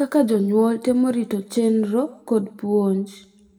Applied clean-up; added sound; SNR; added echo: none; none; none; reverberation time 0.7 s.